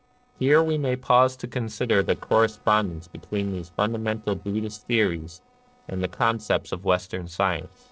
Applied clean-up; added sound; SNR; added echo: neural separator model SepFormer DNS4.